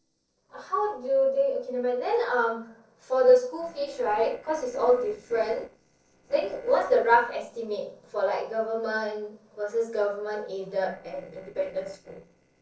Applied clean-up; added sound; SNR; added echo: neural separator model SepFormer DNS4.